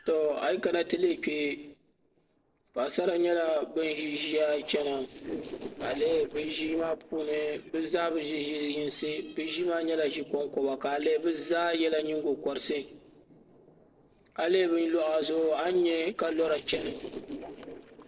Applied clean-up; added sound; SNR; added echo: neural separator model SepFormer DNS4.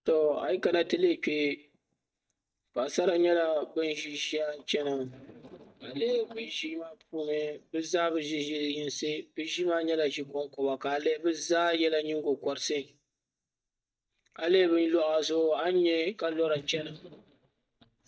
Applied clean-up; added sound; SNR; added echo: neural mask model DeepFilterNet 3.